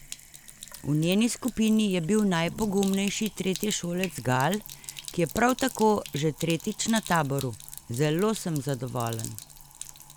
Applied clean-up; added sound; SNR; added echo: none; Sink (filling or washing); 15 dB; none.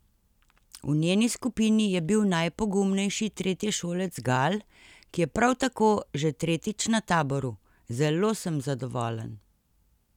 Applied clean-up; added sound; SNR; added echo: none; none; none; none.